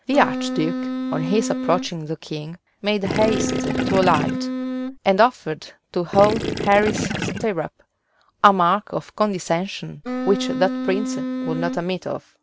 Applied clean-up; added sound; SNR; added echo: none; Gurgling / Liquid + Wind instrument, woodwind instrument; 2 dB; none.